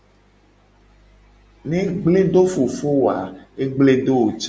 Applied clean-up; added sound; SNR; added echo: none; none; none; none.